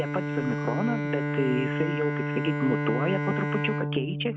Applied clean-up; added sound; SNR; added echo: none; Bowed string instrument; -1 dB; none.